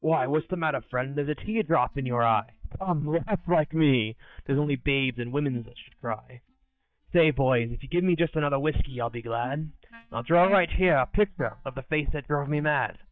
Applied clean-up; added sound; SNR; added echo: neural mask model DeepFilterNet 3.